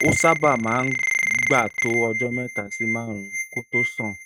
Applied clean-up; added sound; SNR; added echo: neural mask model RNNoise.